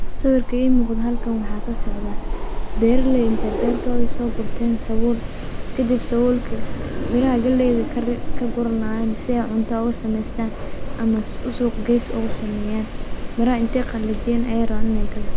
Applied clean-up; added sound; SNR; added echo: none; Wind; -1 dB; none.